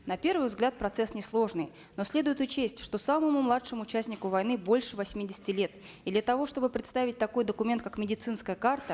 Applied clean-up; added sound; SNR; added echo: none; none; none; none.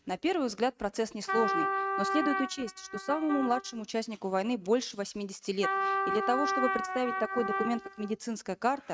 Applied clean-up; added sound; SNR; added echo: neural mask model RNNoise.